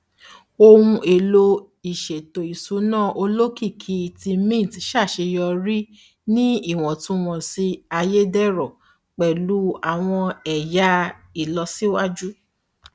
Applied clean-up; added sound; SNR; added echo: none; none; none; none.